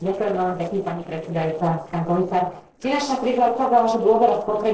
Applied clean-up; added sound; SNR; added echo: neural separator model SepFormer DNS4.